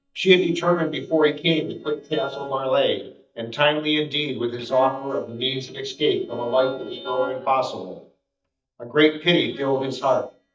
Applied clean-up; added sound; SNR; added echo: neural mask model DeepFilterNet 3.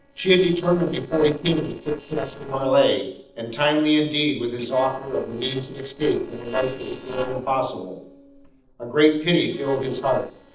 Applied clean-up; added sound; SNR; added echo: neural separator model SepFormer DNS4.